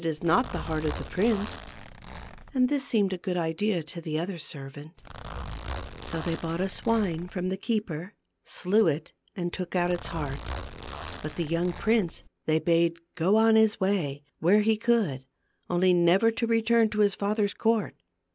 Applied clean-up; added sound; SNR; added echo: none; Zipper (clothing); 11 dB; none.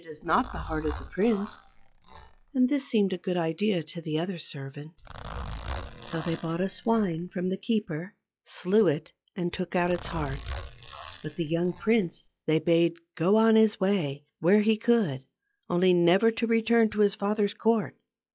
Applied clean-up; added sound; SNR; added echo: classical method log-MMSE.